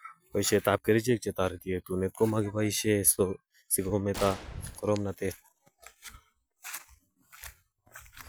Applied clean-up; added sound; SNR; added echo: none; Gunshot, gunfire; 17 dB; none.